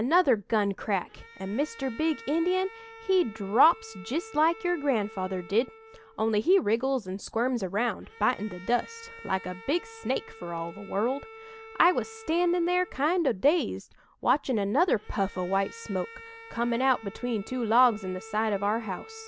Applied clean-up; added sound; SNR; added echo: none; Bowed string instrument; 20 dB; none.